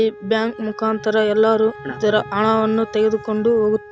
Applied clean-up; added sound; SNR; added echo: none; Wind instrument, woodwind instrument; 18 dB; none.